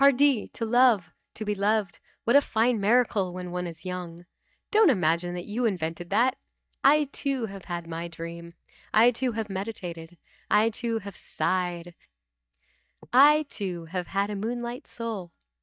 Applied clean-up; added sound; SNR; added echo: neural mask model DeepFilterNet 3.